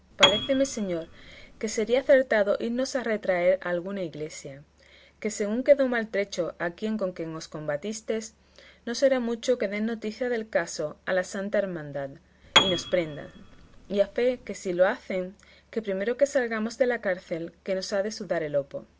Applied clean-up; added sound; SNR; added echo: none; Piano; 2 dB; none.